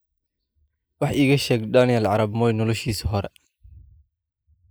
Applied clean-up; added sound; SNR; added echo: neural mask model Resemble Enhance denoiser.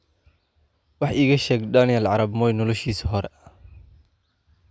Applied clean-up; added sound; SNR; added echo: none; none; none; none.